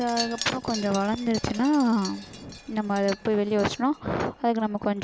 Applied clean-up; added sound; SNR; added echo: none; Wind chime; 15 dB; none.